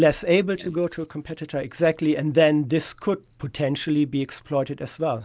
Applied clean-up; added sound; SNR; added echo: neural mask model Resemble Enhance denoiser.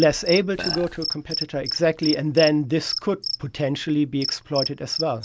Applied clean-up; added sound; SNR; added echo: none; Burping, eructation + Cricket; 8 dB; none.